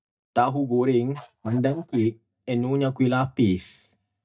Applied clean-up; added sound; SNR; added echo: neural mask model DeepFilterNet 3.